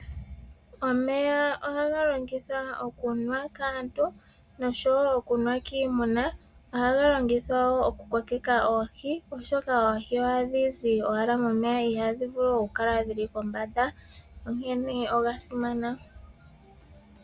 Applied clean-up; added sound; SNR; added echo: none; none; none; none.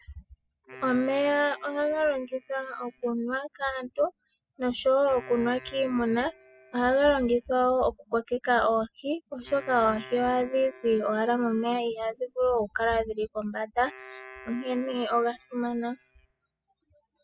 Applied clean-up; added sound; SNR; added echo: classical method spectral subtraction.